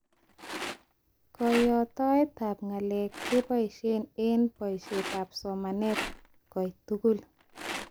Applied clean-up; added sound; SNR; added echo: none; Rattle; 12 dB; none.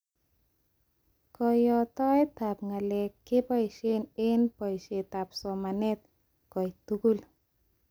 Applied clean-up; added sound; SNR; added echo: none; none; none; none.